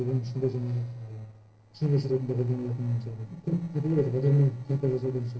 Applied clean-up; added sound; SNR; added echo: neural separator model SepFormer DNS4.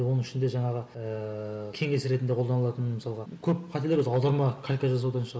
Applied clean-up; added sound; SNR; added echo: none; none; none; none.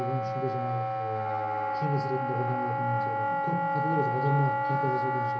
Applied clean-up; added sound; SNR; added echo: none; Wind instrument, woodwind instrument; -3 dB; reverberation time 0.5 s.